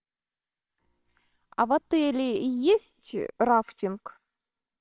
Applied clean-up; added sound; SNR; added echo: neural separator model SepFormer WHAMR!.